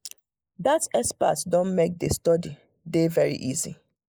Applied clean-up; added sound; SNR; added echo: neural mask model Resemble Enhance denoiser.